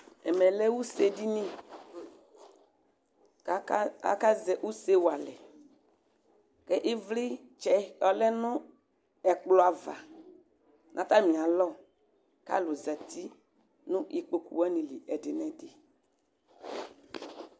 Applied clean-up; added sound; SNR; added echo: none; none; none; none.